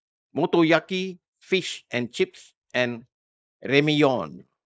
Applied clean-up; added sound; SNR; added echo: neural mask model Resemble Enhance denoiser.